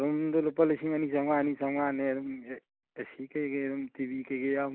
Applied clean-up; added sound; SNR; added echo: none; none; none; none.